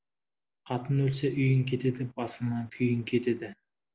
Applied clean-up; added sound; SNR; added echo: none; none; none; none.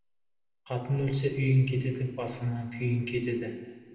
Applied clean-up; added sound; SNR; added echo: none; none; none; reverberation time 1.6 s.